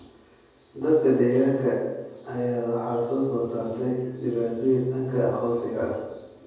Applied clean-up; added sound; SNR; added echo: none; none; none; reverberation time 1.3 s.